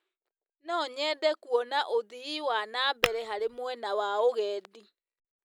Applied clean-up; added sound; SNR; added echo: none; Tap / Glass; 2 dB; none.